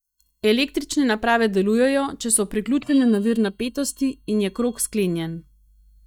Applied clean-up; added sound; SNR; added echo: neural mask model DeepFilterNet 3.